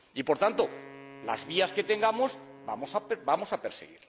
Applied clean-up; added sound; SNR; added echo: none; Wind instrument, woodwind instrument; 19 dB; none.